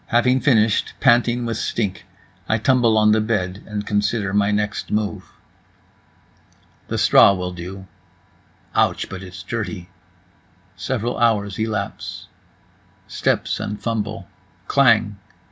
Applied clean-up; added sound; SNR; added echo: none; none; none; none.